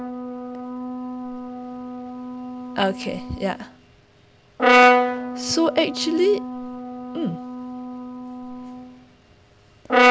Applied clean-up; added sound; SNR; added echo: none; Brass instrument; -5 dB; none.